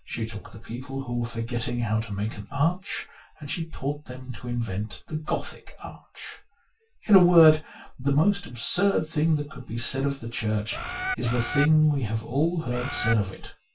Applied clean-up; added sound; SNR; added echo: none; Bird; 5 dB; reverberation time 0.2 s.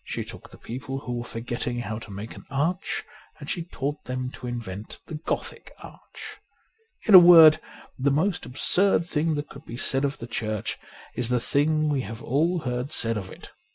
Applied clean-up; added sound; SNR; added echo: none; none; none; none.